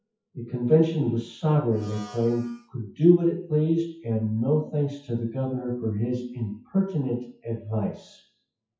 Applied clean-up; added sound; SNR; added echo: classical method WPE with log-MMSE.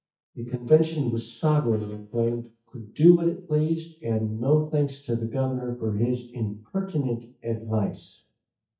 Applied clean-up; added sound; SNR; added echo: neural mask model DeepFilterNet 3.